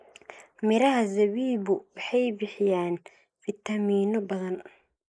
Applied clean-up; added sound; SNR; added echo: neural mask model Resemble Enhance denoiser.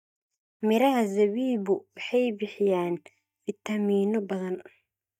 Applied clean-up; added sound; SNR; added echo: neural mask model DeepFilterNet 3.